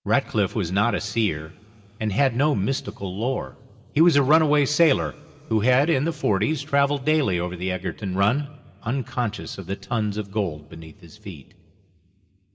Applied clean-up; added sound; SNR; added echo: none; none; none; reverberation time 2.3 s.